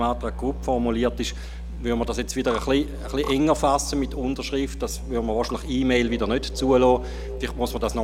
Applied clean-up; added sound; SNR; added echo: none; Musical instrument; 8 dB; none.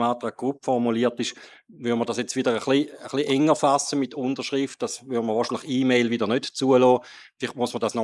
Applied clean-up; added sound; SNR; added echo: neural mask model Resemble Enhance denoiser.